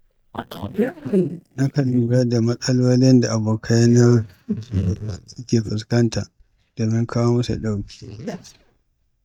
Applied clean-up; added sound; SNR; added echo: neural mask model DeepFilterNet 3.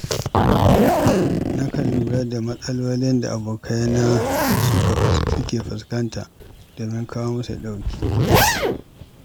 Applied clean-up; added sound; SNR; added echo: none; Zipper (clothing); -4 dB; none.